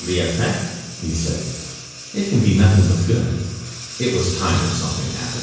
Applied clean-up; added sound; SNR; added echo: none; Engine; 12 dB; reverberation time 1.0 s.